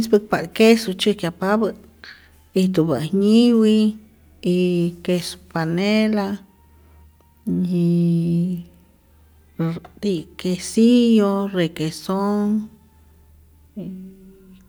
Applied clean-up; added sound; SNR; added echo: none; none; none; none.